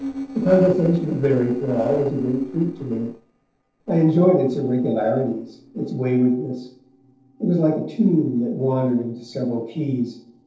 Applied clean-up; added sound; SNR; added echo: neural separator model SepFormer DNS4.